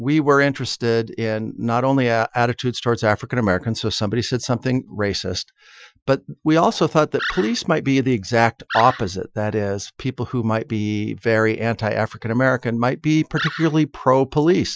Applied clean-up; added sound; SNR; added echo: classical method Wiener filter.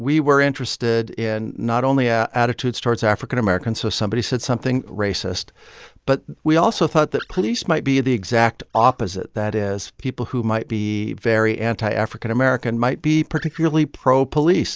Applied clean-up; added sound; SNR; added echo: neural mask model DeepFilterNet 3.